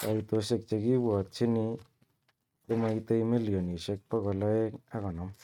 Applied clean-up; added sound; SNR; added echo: neural mask model RNNoise.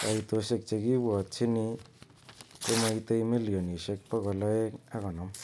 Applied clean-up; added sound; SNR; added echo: none; Tearing; 11 dB; none.